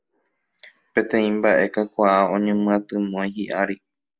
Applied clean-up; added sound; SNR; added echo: neural mask model Resemble Enhance denoiser.